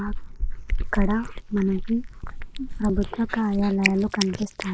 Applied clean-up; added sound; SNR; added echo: neural mask model Resemble Enhance denoiser.